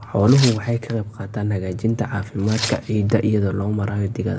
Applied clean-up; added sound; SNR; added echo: none; Tearing; 13 dB; reverberation time 1.3 s.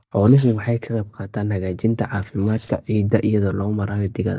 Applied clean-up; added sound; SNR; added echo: neural mask model DeepFilterNet 3.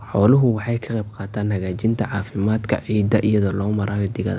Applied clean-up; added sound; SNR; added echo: none; none; none; none.